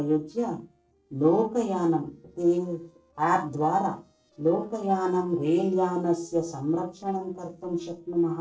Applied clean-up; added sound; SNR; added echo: neural separator model SepFormer DNS4.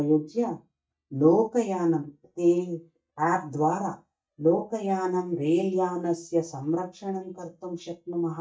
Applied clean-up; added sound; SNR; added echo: neural mask model DeepFilterNet 3.